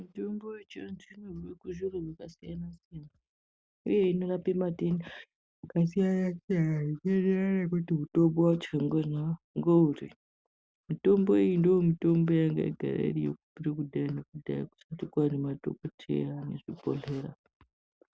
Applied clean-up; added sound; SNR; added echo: none; none; none; none.